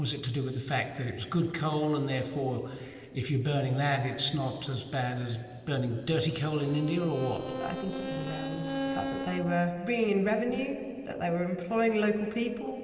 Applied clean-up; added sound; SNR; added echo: neural separator model SepFormer DNS4.